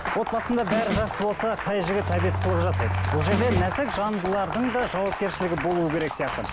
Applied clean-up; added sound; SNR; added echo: none; Snare drum + Bowed string instrument; 3 dB; none.